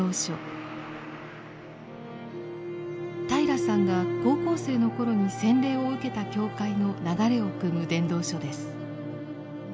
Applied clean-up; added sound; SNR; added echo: none; none; none; none.